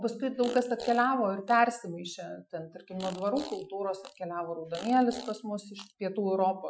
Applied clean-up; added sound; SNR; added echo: classical method Wiener filter.